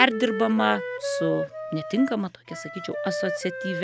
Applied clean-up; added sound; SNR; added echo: none; Wind instrument, woodwind instrument; 5 dB; none.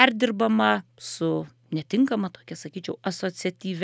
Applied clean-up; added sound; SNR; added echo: none; none; none; none.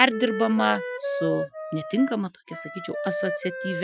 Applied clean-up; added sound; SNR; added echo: classical method Wiener filter.